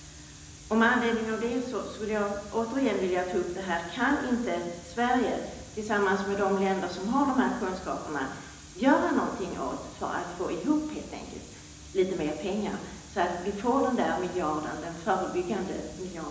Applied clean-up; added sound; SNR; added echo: none; none; none; reverberation time 1.0 s.